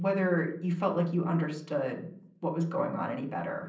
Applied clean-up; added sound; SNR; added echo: none; none; none; reverberation time 0.6 s.